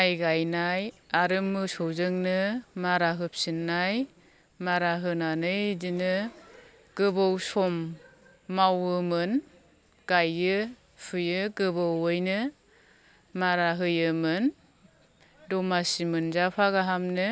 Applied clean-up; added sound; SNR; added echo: none; none; none; none.